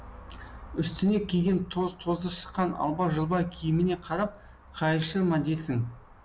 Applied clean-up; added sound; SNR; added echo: none; none; none; none.